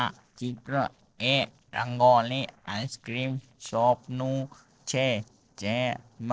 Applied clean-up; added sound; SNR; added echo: neural separator model SepFormer DNS4.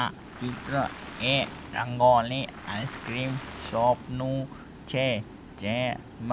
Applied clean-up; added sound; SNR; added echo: none; Waves, surf; 16 dB; none.